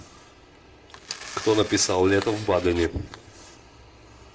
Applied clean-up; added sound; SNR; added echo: none; Tearing; 13 dB; reverberation time 0.4 s.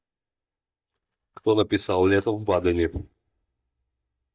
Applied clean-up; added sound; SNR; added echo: neural mask model DeepFilterNet 3.